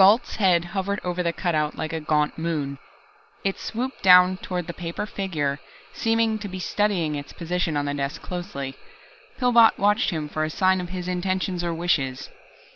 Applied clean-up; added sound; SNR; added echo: none; none; none; none.